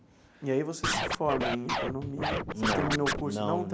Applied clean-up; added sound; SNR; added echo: none; Scratching (performance technique); 0 dB; none.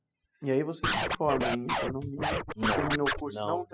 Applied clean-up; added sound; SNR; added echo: classical method spectral subtraction.